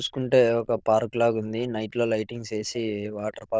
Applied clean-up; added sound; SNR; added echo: neural diffusion model UNIVERSE++.